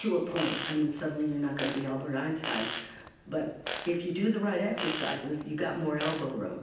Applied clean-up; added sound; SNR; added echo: none; Fart; 9 dB; reverberation time 0.9 s.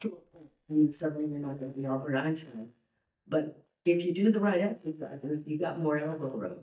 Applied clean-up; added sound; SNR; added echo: neural mask model DeepFilterNet 3.